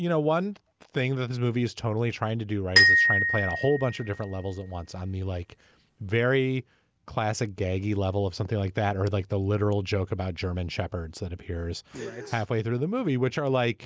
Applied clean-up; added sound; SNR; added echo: none; Glockenspiel; -2 dB; none.